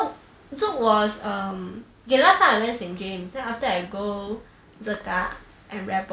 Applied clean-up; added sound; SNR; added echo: none; none; none; none.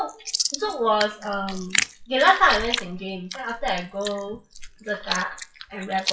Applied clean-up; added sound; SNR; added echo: classical method WPE with log-MMSE.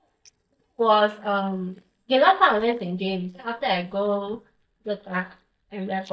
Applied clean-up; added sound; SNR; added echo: neural mask model DeepFilterNet 3.